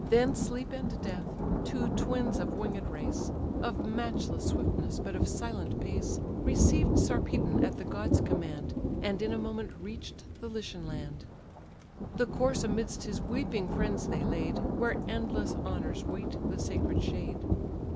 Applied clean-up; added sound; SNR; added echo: none; Thunder; -5 dB; none.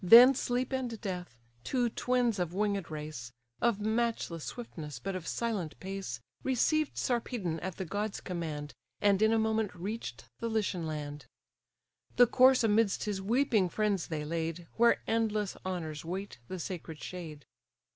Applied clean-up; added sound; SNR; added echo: none; none; none; none.